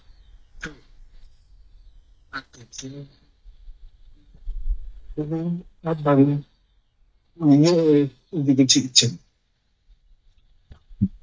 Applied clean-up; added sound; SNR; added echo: neural mask model DeepFilterNet 3.